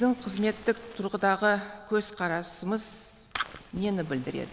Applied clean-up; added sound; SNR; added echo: none; Fire; 15 dB; none.